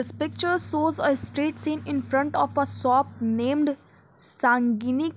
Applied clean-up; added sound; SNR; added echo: none; none; none; none.